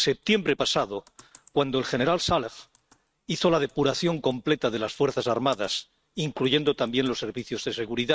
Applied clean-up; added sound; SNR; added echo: neural mask model RNNoise.